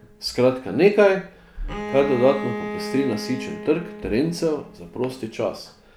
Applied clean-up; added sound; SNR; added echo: none; Bowed string instrument; 11 dB; none.